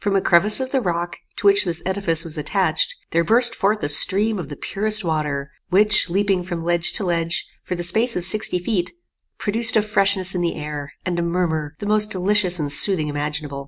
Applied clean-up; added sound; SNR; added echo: none; none; none; none.